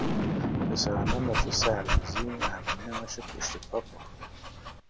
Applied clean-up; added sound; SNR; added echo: none; Dog + Boom; -5 dB; none.